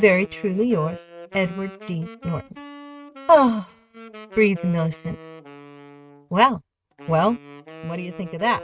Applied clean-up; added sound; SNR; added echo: neural mask model RNNoise.